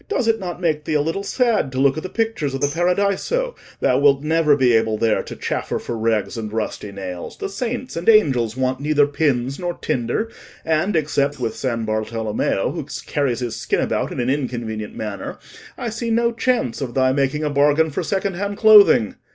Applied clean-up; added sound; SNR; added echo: neural mask model Resemble Enhance denoiser.